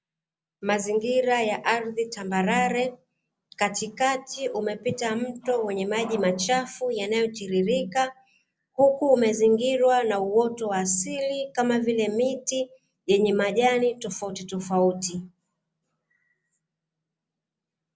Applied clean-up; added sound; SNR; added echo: none; none; none; none.